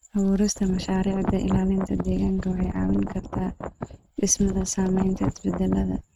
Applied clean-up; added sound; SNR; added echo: neural mask model RNNoise.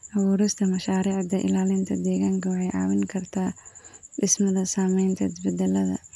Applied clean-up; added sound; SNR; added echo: none; none; none; none.